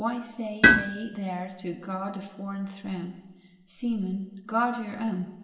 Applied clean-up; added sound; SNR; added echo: none; Tools; -4 dB; reverberation time 1.2 s.